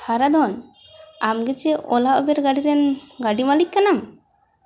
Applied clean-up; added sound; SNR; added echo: none; none; none; none.